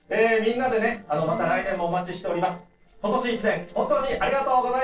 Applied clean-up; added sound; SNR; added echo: neural separator model SepFormer DNS4.